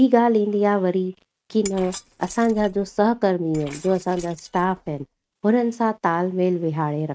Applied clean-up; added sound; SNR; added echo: neural mask model RNNoise.